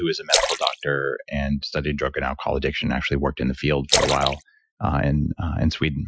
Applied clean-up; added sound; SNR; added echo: classical method Wiener filter.